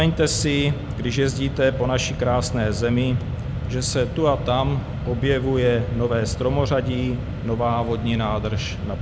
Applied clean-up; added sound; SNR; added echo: none; Mechanisms; 5 dB; none.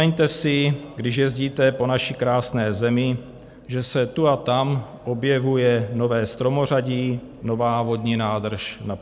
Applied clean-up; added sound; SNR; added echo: none; none; none; none.